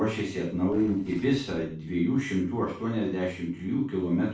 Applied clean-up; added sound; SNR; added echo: neural separator model SepFormer DNS4.